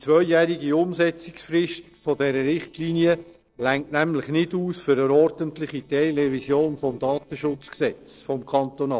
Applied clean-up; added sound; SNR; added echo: neural separator model SepFormer DNS4.